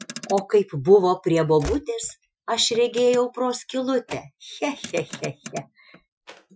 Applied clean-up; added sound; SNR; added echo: classical method Wiener filter.